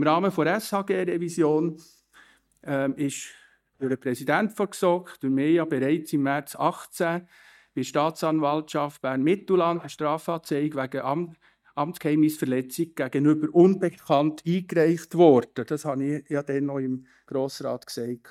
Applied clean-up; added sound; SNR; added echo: neural mask model DeepFilterNet 3.